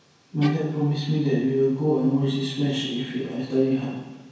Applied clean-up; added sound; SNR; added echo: none; Bowed string instrument; 18 dB; reverberation time 1.1 s.